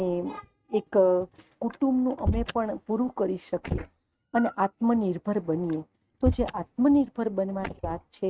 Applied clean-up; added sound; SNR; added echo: neural mask model RNNoise.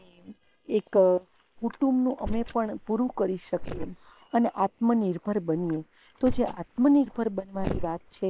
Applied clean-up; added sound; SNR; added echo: neural separator model SepFormer WHAM!.